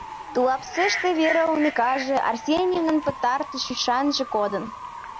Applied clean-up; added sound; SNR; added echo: none; Bird / Fowl; 10 dB; none.